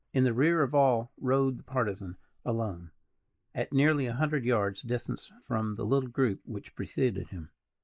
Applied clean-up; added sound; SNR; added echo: neural mask model Resemble Enhance denoiser.